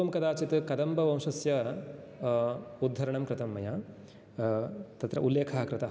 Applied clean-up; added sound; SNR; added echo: none; none; none; none.